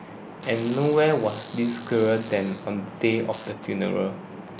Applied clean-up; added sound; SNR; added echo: none; Fart; 17 dB; none.